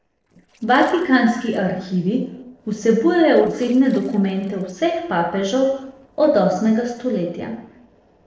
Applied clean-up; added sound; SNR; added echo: neural separator model SepFormer DNS4.